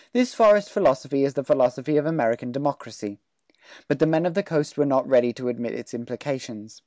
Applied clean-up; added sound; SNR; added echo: none; none; none; none.